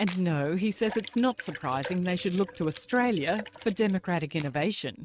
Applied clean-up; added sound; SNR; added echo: neural mask model RNNoise.